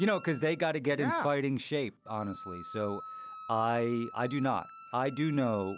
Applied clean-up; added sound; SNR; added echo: none; Wind instrument, woodwind instrument; 17 dB; none.